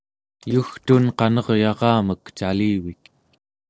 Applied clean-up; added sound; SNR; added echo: neural separator model SepFormer DNS4.